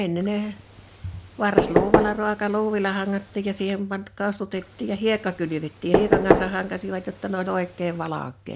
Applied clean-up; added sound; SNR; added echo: none; Knock / Wood; 0 dB; none.